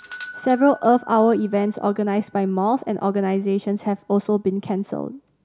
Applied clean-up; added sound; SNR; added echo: none; Bell / Doorbell; 11 dB; none.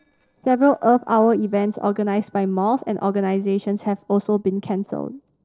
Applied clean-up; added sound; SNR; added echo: neural separator model SepFormer DNS4.